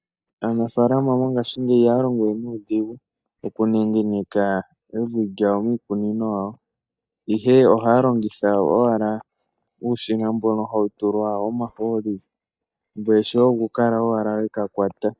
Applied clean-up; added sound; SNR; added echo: neural mask model DeepFilterNet 3.